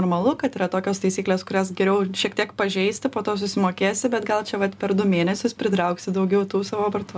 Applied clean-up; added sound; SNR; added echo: none; none; none; none.